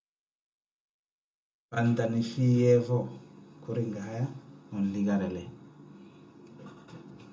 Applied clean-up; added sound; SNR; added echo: none; none; none; reverberation time 0.2 s.